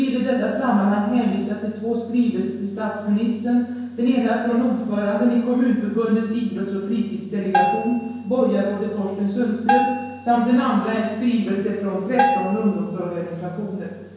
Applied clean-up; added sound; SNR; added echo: none; Bell; 4 dB; reverberation time 1.0 s.